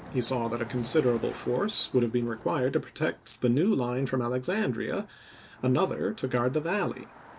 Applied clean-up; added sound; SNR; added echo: none; Car passing by; 20 dB; none.